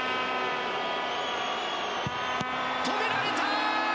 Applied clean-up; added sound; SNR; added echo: none; Trumpet; 4 dB; none.